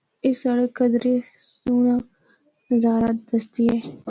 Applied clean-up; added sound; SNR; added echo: none; none; none; none.